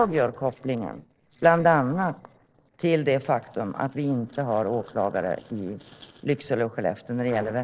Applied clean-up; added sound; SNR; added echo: neural separator model SepFormer DNS4.